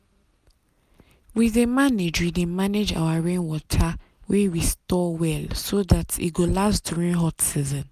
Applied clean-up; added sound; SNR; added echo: none; none; none; none.